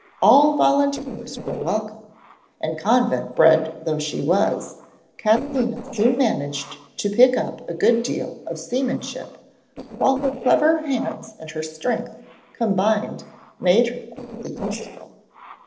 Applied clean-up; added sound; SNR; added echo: neural separator model SepFormer DNS4.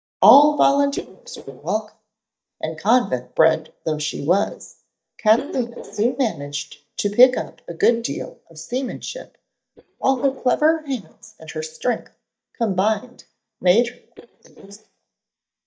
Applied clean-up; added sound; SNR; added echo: neural mask model DeepFilterNet 3.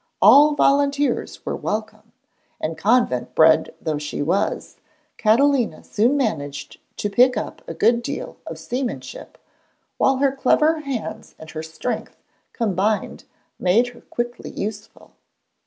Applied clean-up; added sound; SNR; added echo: none; none; none; none.